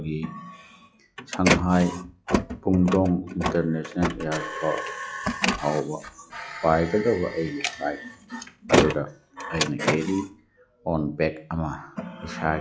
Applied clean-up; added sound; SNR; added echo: classical method log-MMSE.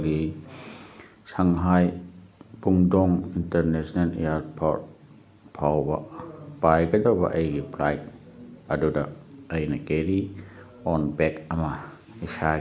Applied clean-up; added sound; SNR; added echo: none; none; none; none.